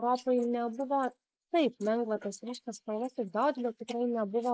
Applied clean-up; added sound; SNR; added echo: neural mask model Resemble Enhance denoiser.